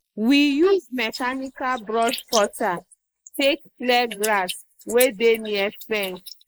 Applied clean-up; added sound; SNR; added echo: neural mask model Resemble Enhance denoiser.